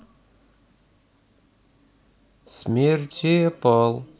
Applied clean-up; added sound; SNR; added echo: none; none; none; none.